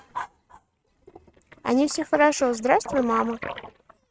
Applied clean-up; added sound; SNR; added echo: neural mask model RNNoise.